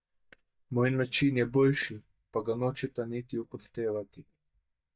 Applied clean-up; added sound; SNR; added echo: neural mask model DeepFilterNet 3.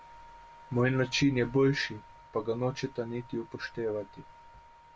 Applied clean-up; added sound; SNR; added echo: none; none; none; none.